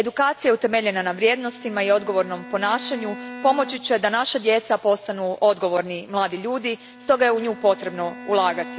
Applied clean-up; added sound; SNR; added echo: none; Bowed string instrument; 18 dB; none.